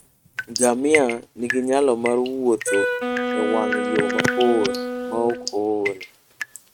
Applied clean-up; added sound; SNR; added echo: neural mask model RNNoise.